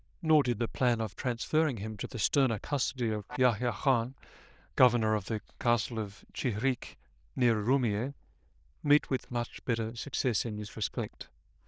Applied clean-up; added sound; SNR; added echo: neural diffusion model UNIVERSE++.